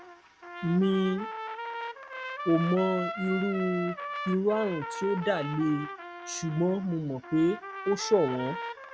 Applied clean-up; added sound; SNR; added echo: none; Trumpet; 9 dB; none.